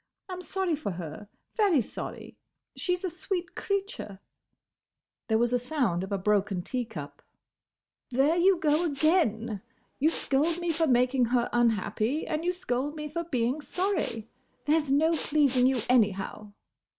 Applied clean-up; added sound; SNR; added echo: none; Respiratory sounds; 18 dB; none.